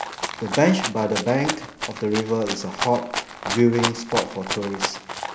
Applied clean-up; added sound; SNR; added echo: none; Rattle (instrument); 6 dB; none.